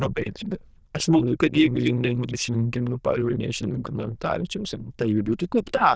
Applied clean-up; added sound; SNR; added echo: neural diffusion model UNIVERSE++.